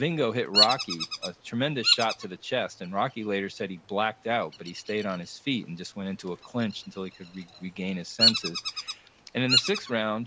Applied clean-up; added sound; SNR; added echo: none; Bird vocalization, bird call, bird song; 1 dB; none.